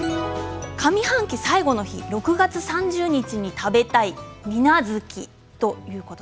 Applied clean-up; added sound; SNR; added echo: none; none; none; none.